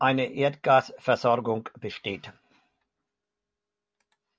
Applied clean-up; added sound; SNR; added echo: none; none; none; none.